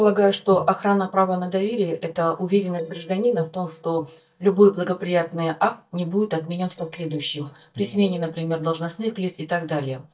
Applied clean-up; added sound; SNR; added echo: neural mask model DeepFilterNet 3.